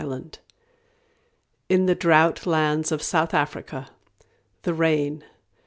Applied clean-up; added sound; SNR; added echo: none; none; none; none.